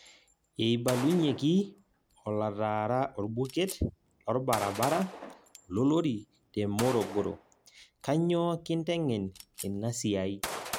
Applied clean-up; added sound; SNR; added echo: none; Gunshot, gunfire; 13 dB; none.